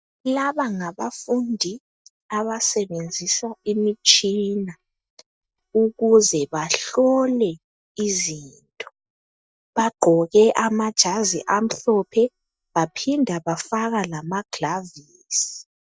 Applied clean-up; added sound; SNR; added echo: neural mask model DeepFilterNet 3.